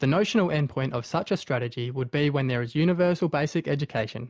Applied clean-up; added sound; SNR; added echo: none; none; none; none.